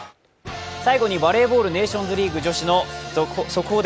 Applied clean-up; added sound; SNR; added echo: none; none; none; none.